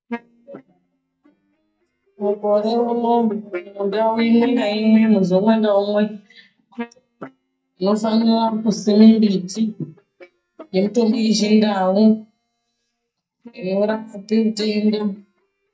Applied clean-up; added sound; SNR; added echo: neural mask model DeepFilterNet 3.